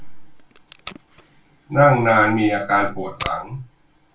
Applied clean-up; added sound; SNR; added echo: none; Packing tape, duct tape; 17 dB; reverberation time 0.2 s.